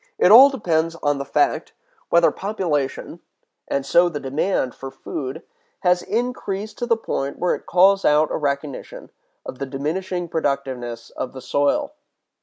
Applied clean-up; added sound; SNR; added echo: none; none; none; none.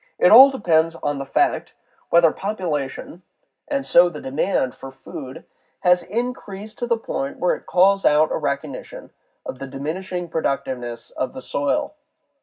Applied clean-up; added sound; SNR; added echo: none; none; none; reverberation time 0.4 s.